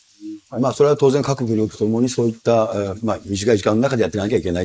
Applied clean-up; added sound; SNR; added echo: neural mask model Resemble Enhance denoiser.